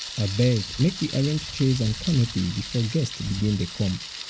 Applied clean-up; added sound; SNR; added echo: none; Thunder; 10 dB; none.